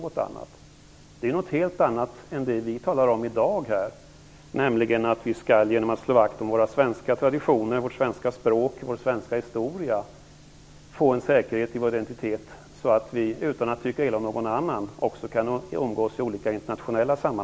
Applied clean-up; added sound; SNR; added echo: none; none; none; none.